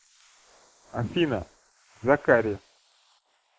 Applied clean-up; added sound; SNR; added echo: neural mask model Resemble Enhance denoiser.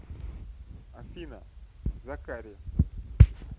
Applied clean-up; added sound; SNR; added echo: none; none; none; none.